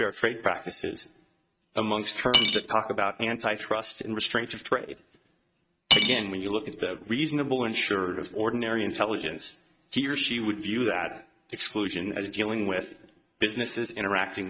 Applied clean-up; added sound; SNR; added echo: neural mask model RNNoise.